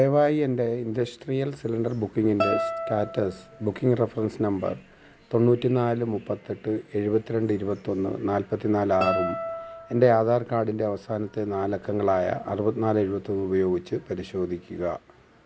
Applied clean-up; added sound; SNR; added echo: none; Guitar; 8 dB; none.